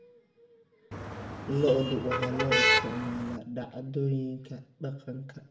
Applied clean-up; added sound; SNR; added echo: none; Motor vehicle (road); -3 dB; reverberation time 0.4 s.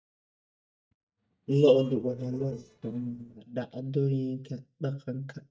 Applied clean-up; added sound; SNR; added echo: neural mask model DeepFilterNet 3.